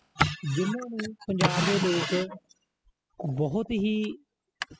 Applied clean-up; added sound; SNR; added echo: classical method spectral subtraction.